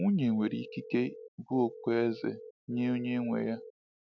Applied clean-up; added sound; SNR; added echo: none; Telephone; 15 dB; none.